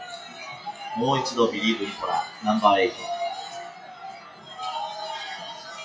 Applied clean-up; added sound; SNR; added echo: classical method WPE with log-MMSE.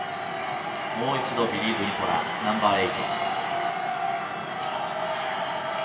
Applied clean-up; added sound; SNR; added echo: none; Wind instrument, woodwind instrument; 12 dB; reverberation time 2.5 s.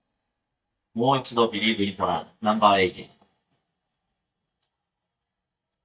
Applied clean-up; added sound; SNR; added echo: neural mask model DeepFilterNet 3.